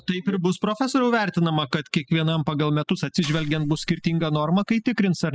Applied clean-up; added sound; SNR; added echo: classical method spectral subtraction.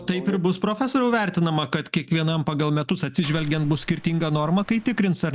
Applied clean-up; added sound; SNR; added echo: none; Mechanisms; 18 dB; none.